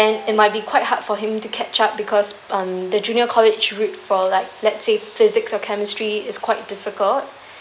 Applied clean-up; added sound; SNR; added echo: none; none; none; none.